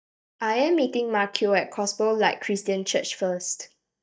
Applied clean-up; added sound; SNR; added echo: neural mask model DeepFilterNet 3.